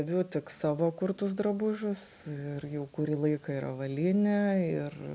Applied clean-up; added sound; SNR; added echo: none; none; none; none.